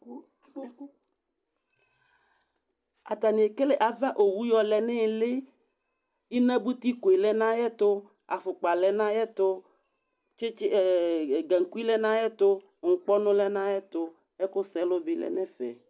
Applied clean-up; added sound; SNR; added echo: none; none; none; none.